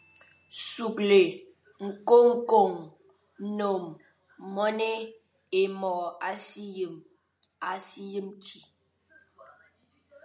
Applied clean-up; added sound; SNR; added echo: none; none; none; none.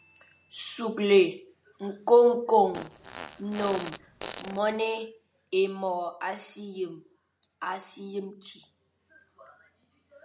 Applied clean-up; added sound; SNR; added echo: none; Fart; 11 dB; none.